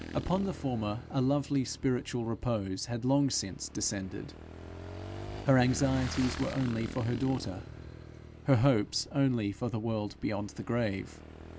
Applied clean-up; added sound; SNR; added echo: none; Motorcycle / Engine; 12 dB; none.